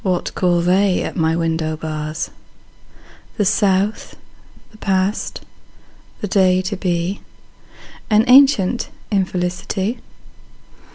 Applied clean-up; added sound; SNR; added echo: none; none; none; none.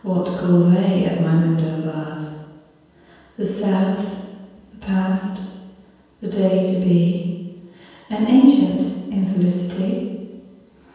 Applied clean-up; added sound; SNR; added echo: none; none; none; reverberation time 1.2 s.